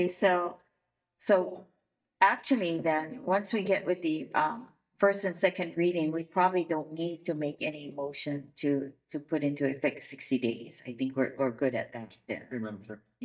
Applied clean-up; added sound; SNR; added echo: neural mask model DeepFilterNet 3.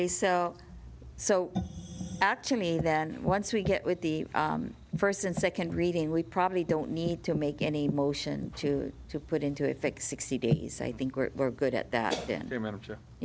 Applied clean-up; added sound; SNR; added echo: none; none; none; none.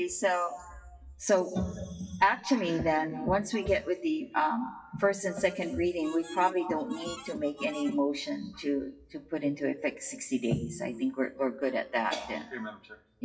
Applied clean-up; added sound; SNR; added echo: classical method WPE with log-MMSE.